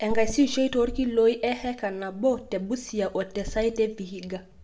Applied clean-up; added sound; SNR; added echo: none; Purr; 16 dB; reverberation time 0.4 s.